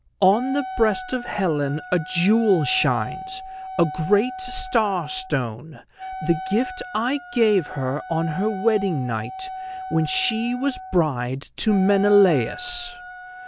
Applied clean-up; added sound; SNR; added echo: none; Wind instrument, woodwind instrument; 12 dB; none.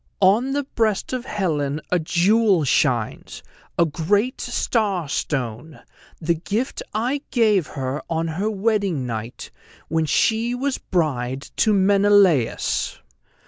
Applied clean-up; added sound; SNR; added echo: none; none; none; none.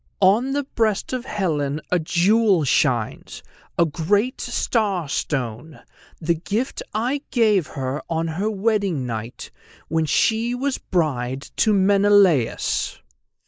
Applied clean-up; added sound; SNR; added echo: neural mask model Resemble Enhance denoiser.